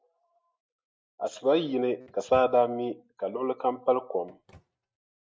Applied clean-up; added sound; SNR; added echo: neural mask model RNNoise.